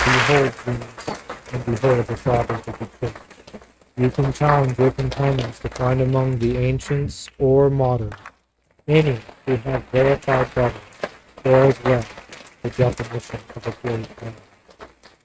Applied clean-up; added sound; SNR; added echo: neural mask model RNNoise.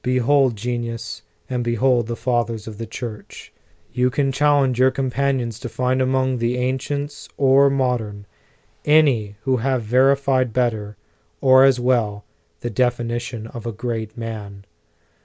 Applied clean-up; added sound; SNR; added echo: none; none; none; none.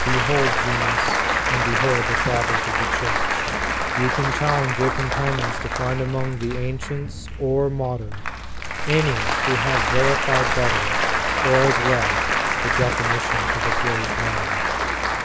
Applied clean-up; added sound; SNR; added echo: none; Applause; -3 dB; none.